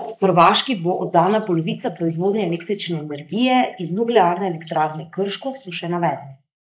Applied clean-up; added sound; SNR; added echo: neural mask model Resemble Enhance denoiser.